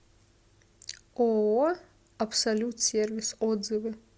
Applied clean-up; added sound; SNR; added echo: none; none; none; none.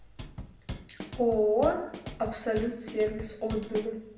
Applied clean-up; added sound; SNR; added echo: none; Drum kit; 12 dB; reverberation time 0.8 s.